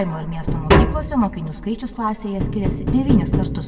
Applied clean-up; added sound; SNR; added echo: none; Tap; -2 dB; reverberation time 1.0 s.